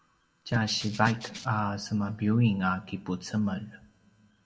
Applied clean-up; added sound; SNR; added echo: none; Rattle (instrument); 17 dB; reverberation time 0.9 s.